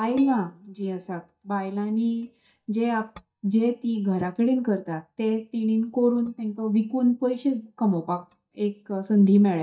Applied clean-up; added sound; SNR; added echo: neural mask model DeepFilterNet 3.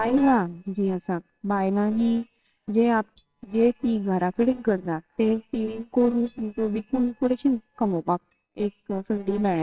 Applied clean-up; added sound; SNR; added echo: neural separator model SepFormer WHAMR!.